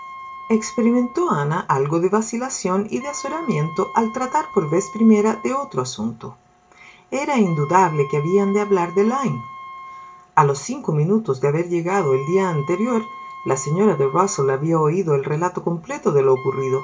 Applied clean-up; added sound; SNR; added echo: none; Wind instrument, woodwind instrument; 17 dB; reverberation time 0.2 s.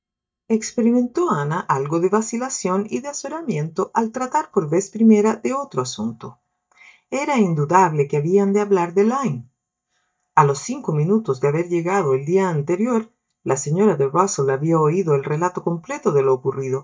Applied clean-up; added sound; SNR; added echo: neural mask model DeepFilterNet 3.